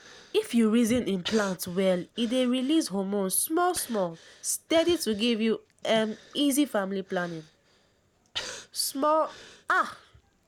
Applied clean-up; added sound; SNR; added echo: none; Breathing; 19 dB; none.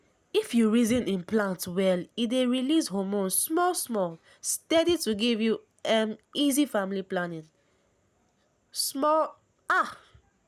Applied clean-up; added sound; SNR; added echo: none; none; none; none.